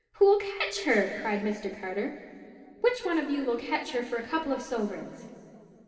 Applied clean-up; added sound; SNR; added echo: none; none; none; reverberation time 2.5 s.